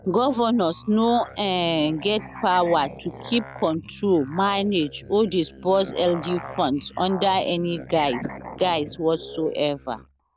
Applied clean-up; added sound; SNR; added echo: none; Musical instrument; 16 dB; none.